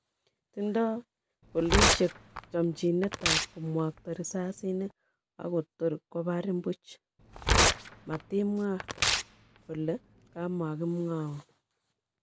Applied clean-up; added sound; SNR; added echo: none; Tearing; -2 dB; none.